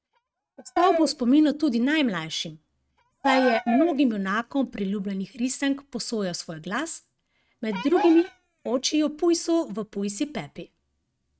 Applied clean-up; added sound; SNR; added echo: neural mask model RNNoise.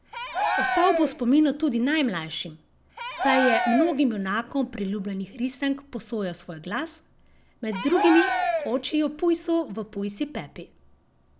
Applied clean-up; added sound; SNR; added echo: none; Cheering; 4 dB; none.